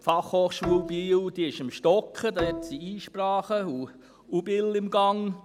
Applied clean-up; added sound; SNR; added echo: none; Bowed string instrument; 11 dB; none.